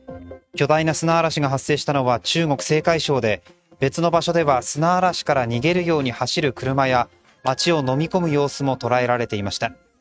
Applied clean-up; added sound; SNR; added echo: neural mask model RNNoise.